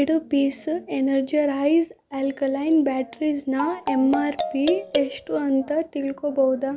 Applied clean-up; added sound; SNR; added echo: none; Marimba, xylophone; 7 dB; none.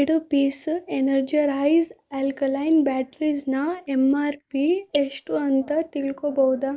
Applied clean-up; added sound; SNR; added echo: neural mask model Resemble Enhance denoiser.